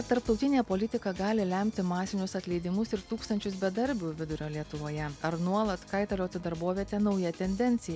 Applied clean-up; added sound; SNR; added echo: none; none; none; none.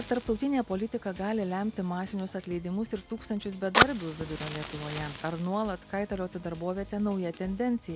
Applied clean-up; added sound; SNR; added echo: none; Fire; 3 dB; none.